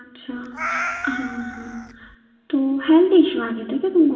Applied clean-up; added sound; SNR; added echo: none; Meow; 9 dB; reverberation time 1.7 s.